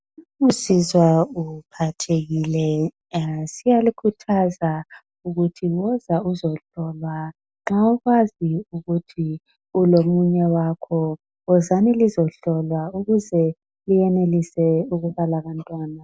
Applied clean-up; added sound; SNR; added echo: none; none; none; none.